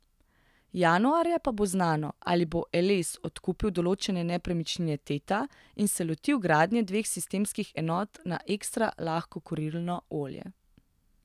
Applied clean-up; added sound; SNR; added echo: none; none; none; none.